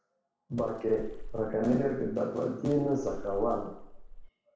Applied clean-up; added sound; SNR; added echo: none; Splash, splatter; 10 dB; reverberation time 0.7 s.